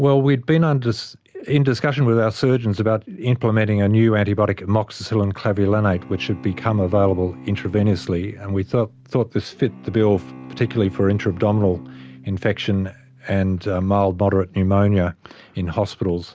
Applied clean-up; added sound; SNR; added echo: none; Bowed string instrument; 19 dB; none.